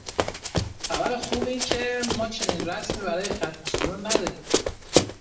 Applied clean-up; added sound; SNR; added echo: none; Run; -3 dB; reverberation time 0.6 s.